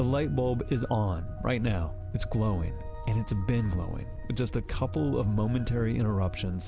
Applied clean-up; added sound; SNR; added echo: none; Wind; 10 dB; none.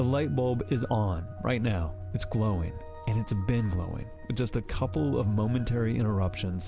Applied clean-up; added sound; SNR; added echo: none; none; none; none.